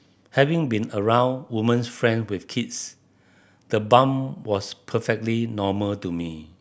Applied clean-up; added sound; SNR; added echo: none; none; none; none.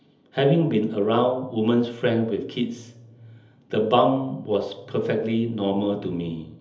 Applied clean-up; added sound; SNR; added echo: none; none; none; reverberation time 1.2 s.